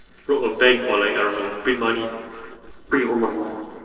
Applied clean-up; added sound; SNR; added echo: neural separator model SepFormer DNS4.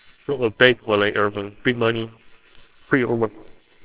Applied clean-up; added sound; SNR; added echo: neural separator model SepFormer WHAMR!.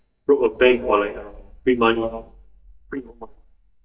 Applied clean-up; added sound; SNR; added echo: neural mask model DeepFilterNet 3.